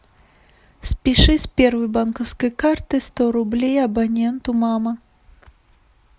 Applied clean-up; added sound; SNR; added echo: none; none; none; none.